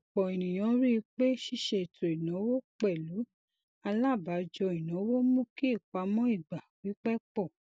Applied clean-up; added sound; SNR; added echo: none; none; none; none.